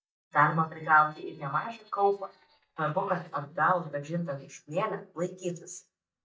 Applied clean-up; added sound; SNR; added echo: neural mask model DeepFilterNet 3.